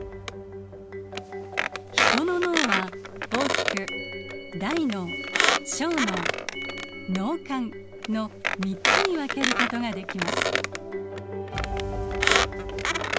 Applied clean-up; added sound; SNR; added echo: none; Squeak; -2 dB; none.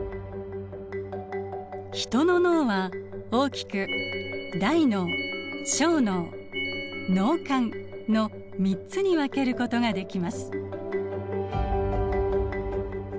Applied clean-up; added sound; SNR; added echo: none; none; none; none.